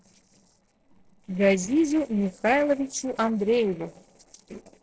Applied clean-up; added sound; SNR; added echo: neural separator model SepFormer DNS4.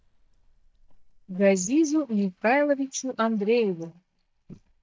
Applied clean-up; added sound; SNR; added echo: neural mask model DeepFilterNet 3.